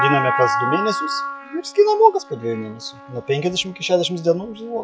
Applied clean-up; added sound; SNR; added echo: classical method log-MMSE.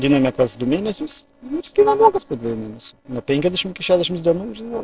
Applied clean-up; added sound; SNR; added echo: neural separator model SepFormer DNS4.